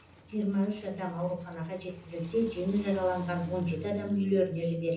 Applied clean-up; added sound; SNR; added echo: none; Car; 18 dB; reverberation time 0.7 s.